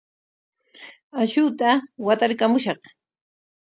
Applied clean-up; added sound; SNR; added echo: none; none; none; none.